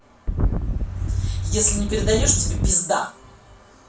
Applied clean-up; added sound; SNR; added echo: none; Wind; -3 dB; reverberation time 0.3 s.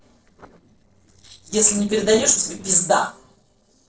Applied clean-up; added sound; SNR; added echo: neural separator model SepFormer DNS4.